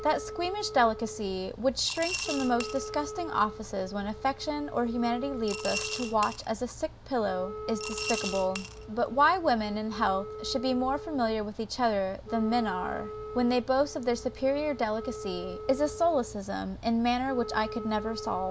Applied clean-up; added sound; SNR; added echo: none; Wind instrument, woodwind instrument + Coin (dropping) / Glass; 10 dB; none.